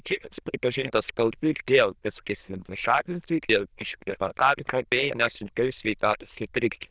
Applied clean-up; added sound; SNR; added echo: neural diffusion model UNIVERSE++.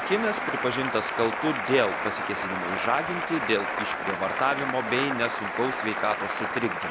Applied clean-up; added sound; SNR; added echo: none; Applause; 1 dB; none.